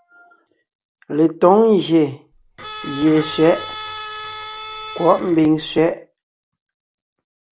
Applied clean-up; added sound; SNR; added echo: none; Bowed string instrument; 12 dB; none.